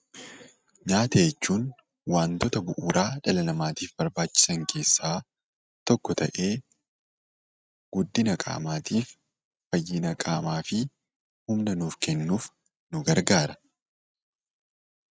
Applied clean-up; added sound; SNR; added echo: neural mask model RNNoise.